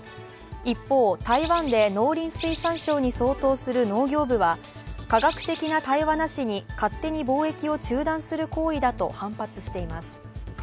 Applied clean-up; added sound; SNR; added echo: none; Bird; 16 dB; none.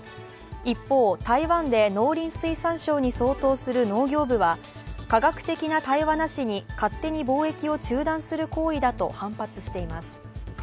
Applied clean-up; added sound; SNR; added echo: none; none; none; none.